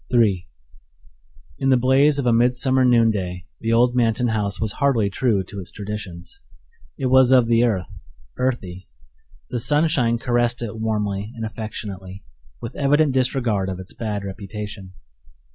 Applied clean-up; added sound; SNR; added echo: none; none; none; none.